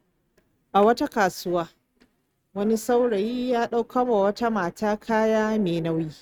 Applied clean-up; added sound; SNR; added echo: neural mask model RNNoise.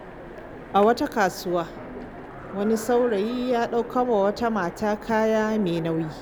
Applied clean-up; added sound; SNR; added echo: none; Train; 14 dB; none.